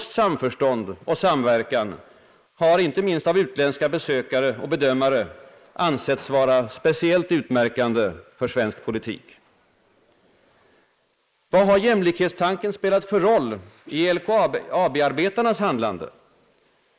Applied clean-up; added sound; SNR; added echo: neural mask model Resemble Enhance denoiser.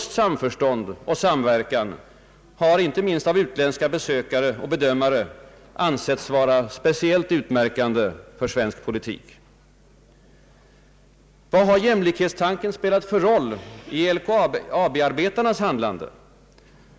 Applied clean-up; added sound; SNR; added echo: none; none; none; none.